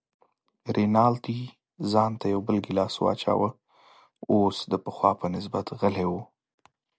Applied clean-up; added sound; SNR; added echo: none; none; none; none.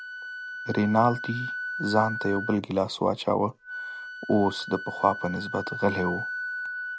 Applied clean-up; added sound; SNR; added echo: none; Wind instrument, woodwind instrument; 8 dB; none.